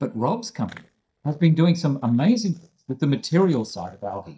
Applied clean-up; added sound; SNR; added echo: neural mask model DeepFilterNet 3.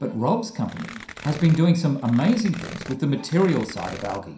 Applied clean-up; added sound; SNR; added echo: none; Tearing; 16 dB; reverberation time 0.5 s.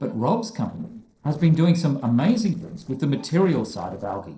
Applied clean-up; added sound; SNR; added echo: neural separator model SepFormer DNS4.